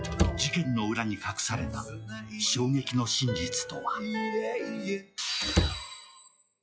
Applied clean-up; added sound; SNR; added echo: classical method log-MMSE.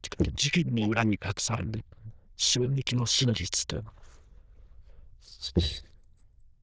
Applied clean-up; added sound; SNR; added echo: neural diffusion model UNIVERSE++.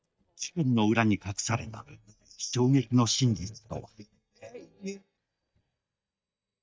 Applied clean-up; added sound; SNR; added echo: neural mask model DeepFilterNet 3.